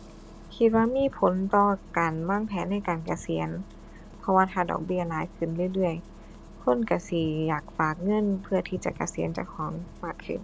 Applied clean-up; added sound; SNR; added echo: none; Engine starting; 18 dB; none.